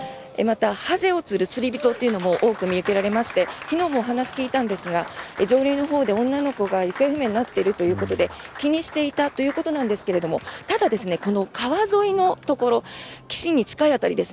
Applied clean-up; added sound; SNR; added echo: none; Applause; 16 dB; none.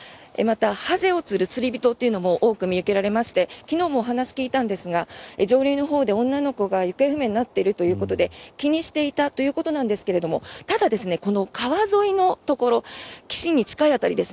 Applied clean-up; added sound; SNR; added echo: none; none; none; none.